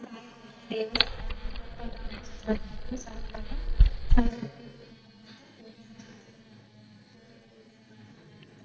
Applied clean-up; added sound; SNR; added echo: neural mask model DeepFilterNet 3.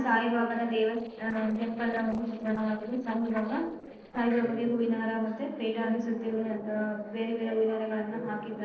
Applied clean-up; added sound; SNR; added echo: neural separator model SepFormer DNS4.